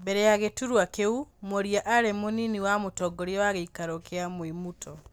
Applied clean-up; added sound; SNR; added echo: none; none; none; none.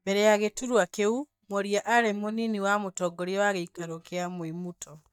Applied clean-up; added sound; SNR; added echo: neural mask model DeepFilterNet 3.